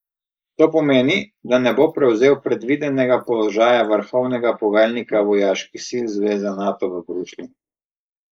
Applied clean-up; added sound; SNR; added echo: neural mask model Resemble Enhance denoiser.